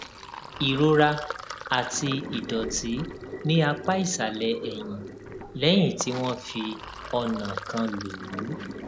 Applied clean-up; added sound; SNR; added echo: none; Sink (filling or washing); 11 dB; none.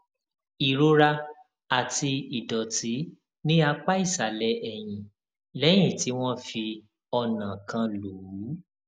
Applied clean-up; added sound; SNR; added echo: none; none; none; none.